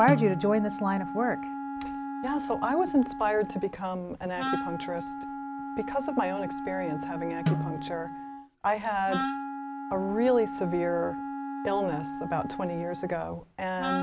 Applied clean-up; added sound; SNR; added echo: none; Snare drum + Wind instrument, woodwind instrument; 5 dB; none.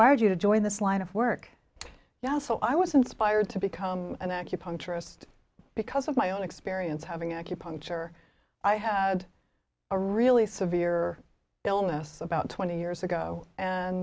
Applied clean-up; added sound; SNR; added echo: none; none; none; none.